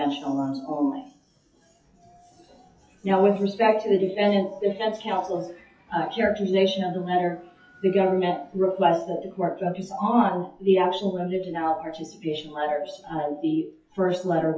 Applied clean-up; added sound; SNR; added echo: classical method WPE with log-MMSE.